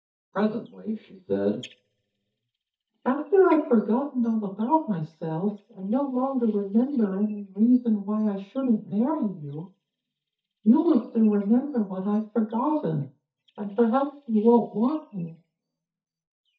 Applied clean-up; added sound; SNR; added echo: neural mask model DeepFilterNet 3.